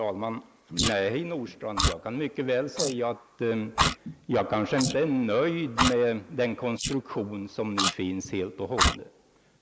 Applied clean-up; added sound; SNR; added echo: neural mask model Resemble Enhance denoiser.